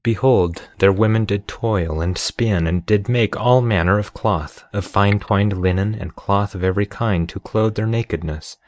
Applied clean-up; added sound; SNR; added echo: neural mask model DeepFilterNet 3.